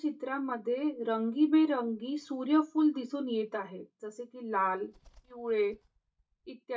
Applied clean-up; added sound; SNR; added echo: neural mask model DeepFilterNet 3.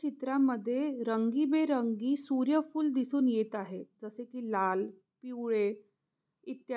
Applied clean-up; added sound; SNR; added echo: none; none; none; none.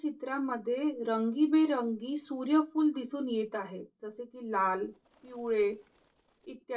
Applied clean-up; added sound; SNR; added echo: neural separator model SepFormer DNS4.